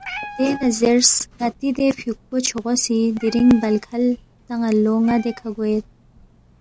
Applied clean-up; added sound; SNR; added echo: none; Meow; 20 dB; none.